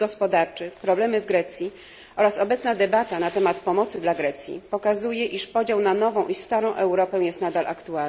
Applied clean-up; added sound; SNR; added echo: none; none; none; none.